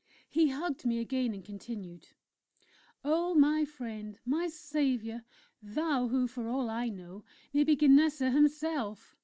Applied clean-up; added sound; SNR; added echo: none; none; none; none.